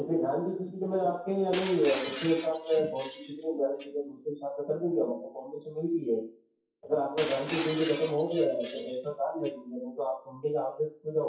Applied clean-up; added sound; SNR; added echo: classical method WPE with log-MMSE.